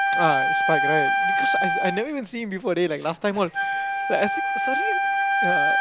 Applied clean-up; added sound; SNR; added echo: none; Wind instrument, woodwind instrument; -4 dB; none.